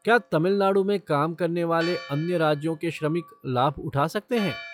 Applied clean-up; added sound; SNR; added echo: classical method log-MMSE.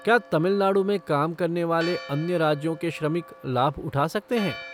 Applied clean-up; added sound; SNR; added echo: none; Church bell; 18 dB; none.